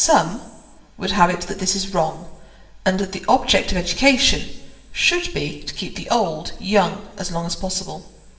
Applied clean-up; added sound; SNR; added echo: none; none; none; reverberation time 1.0 s.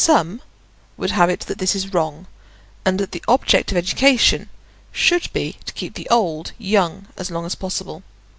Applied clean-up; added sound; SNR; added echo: none; none; none; none.